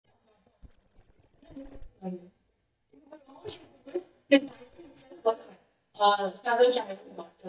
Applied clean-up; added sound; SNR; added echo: neural mask model DeepFilterNet 3.